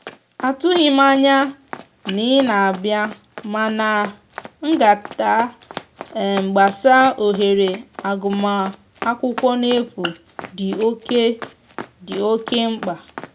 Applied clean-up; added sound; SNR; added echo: none; Run; 16 dB; none.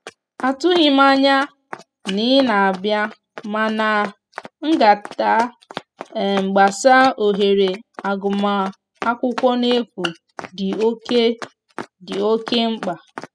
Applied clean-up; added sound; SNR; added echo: classical method spectral subtraction.